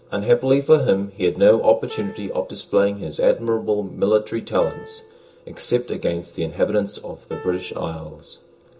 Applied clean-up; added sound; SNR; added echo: none; Piano; 20 dB; reverberation time 0.2 s.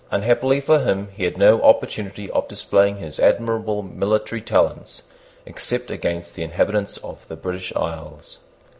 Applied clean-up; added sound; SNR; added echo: none; none; none; none.